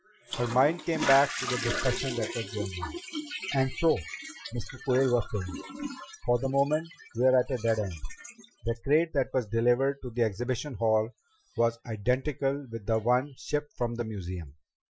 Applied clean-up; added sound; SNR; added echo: classical method Wiener filter.